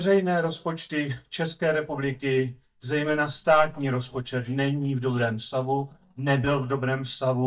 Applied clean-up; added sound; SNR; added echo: neural mask model DeepFilterNet 3.